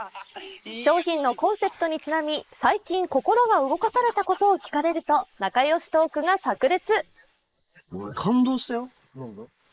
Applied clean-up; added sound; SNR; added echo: neural mask model Resemble Enhance denoiser.